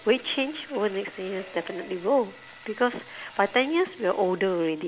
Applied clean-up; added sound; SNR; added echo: none; Sawing; 20 dB; none.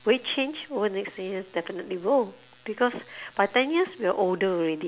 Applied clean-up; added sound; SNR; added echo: none; none; none; none.